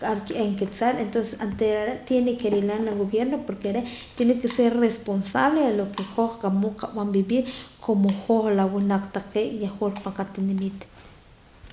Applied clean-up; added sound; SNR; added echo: none; none; none; none.